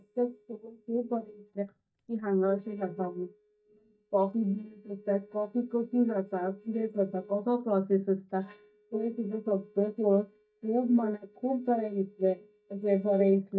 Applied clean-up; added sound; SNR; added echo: neural mask model DeepFilterNet 3.